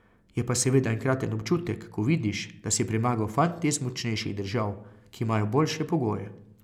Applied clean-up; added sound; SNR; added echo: none; none; none; none.